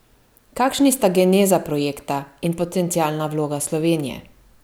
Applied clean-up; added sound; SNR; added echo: none; none; none; none.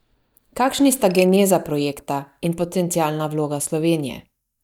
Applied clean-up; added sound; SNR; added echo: neural mask model DeepFilterNet 3.